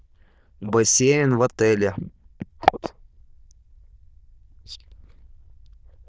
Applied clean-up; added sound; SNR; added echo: neural diffusion model UNIVERSE++.